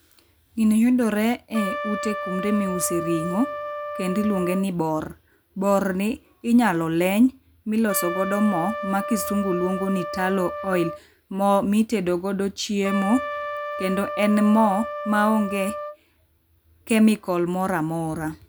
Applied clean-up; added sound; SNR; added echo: none; Trumpet; 8 dB; none.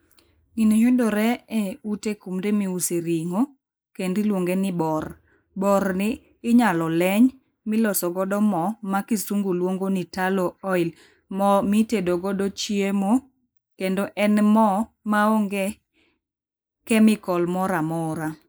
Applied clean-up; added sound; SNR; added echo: neural mask model Resemble Enhance denoiser.